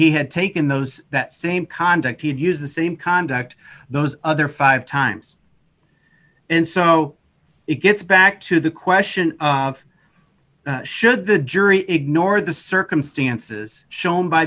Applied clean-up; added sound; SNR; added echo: none; none; none; none.